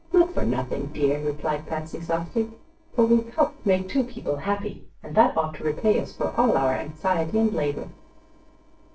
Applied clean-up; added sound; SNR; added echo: neural separator model SepFormer DNS4.